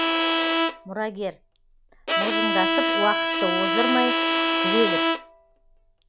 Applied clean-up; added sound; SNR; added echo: none; Bowed string instrument; -5 dB; none.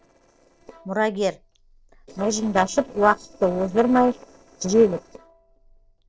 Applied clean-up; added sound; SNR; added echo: neural separator model SepFormer DNS4.